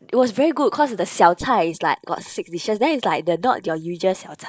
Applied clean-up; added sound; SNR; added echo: neural mask model Resemble Enhance denoiser.